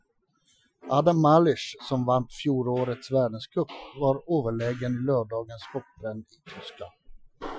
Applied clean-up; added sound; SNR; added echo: classical method Wiener filter.